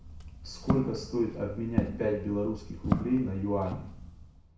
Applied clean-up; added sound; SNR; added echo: none; Walk, footsteps; 4 dB; reverberation time 0.6 s.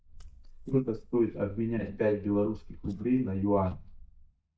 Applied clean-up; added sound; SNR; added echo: neural mask model DeepFilterNet 3.